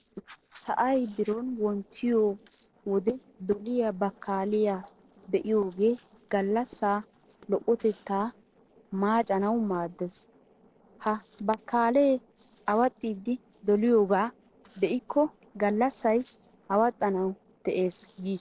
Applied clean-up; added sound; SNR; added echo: neural separator model SepFormer DNS4.